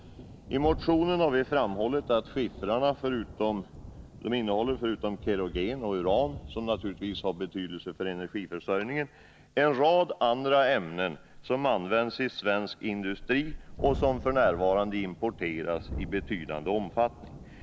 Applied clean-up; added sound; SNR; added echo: none; Thunderstorm; 15 dB; none.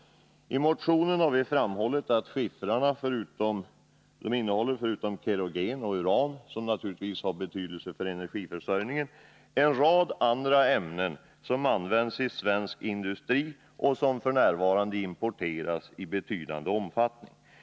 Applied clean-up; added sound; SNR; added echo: none; none; none; none.